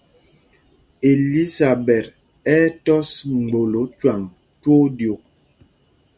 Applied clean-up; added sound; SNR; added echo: none; none; none; none.